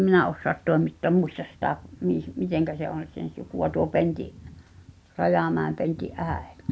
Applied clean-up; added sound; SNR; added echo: none; none; none; none.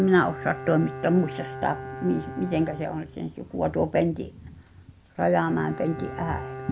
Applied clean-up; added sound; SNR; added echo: none; Bowed string instrument; 13 dB; none.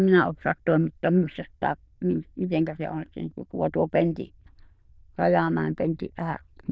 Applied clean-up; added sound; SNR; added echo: neural diffusion model UNIVERSE++.